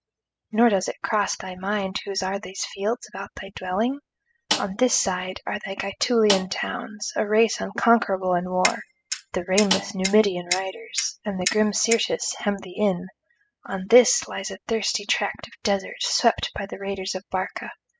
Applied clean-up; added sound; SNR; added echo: classical method spectral subtraction.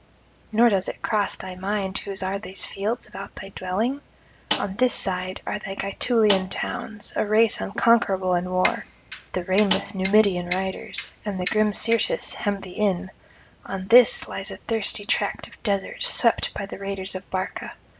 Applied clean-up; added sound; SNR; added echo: none; Snare drum + Clock; 6 dB; none.